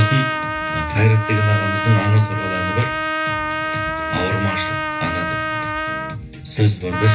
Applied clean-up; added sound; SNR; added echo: none; Trumpet; 3 dB; reverberation time 0.3 s.